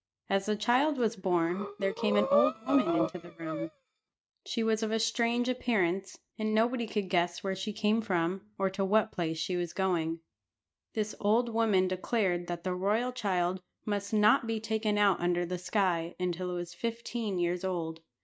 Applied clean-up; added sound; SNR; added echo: neural mask model RNNoise.